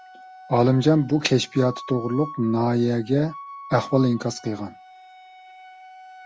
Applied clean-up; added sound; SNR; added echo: none; Wind instrument, woodwind instrument; 18 dB; none.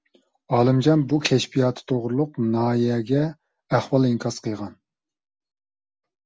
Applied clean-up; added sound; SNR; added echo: none; none; none; none.